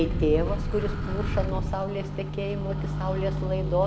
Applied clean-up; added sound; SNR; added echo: none; Microwave oven; -1 dB; none.